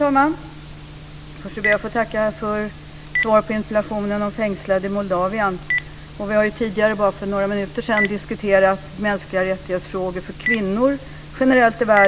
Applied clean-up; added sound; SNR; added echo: none; Telephone; 11 dB; none.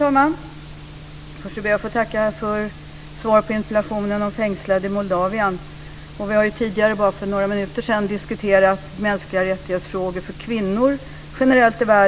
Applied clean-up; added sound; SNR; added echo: none; none; none; none.